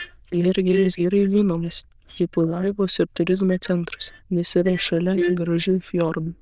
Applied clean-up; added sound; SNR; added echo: neural diffusion model UNIVERSE++.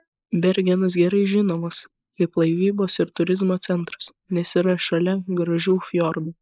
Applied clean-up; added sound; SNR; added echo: neural mask model Resemble Enhance denoiser.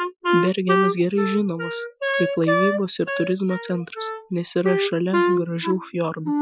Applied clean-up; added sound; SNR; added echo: classical method Wiener filter.